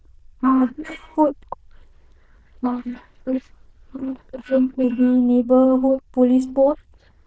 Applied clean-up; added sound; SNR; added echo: neural diffusion model UNIVERSE++.